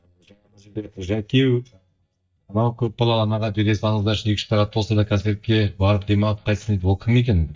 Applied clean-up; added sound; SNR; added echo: neural mask model DeepFilterNet 3.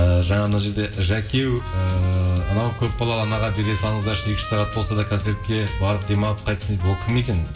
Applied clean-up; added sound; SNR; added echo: none; Trumpet; 17 dB; reverberation time 1.2 s.